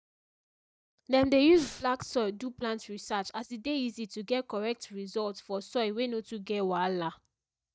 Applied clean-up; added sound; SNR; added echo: neural mask model DeepFilterNet 3.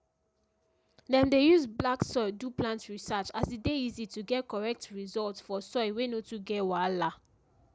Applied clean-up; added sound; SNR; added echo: none; none; none; none.